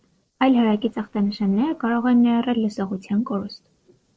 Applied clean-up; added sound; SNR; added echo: neural separator model SepFormer DNS4.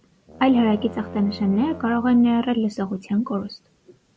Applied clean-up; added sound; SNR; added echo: none; Brass instrument; 17 dB; none.